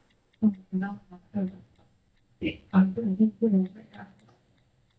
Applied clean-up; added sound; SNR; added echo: neural mask model DeepFilterNet 3.